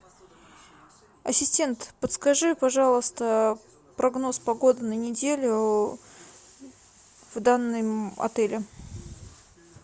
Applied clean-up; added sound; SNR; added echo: none; none; none; none.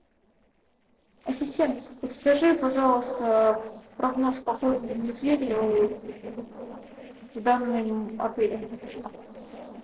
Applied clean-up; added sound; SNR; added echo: neural separator model SepFormer DNS4.